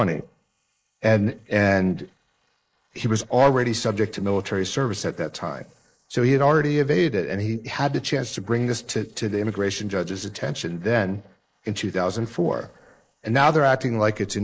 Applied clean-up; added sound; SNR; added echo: neural mask model Resemble Enhance denoiser.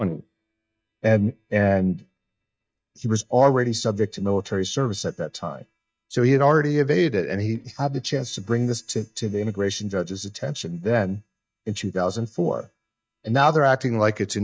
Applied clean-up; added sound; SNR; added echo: neural mask model DeepFilterNet 3.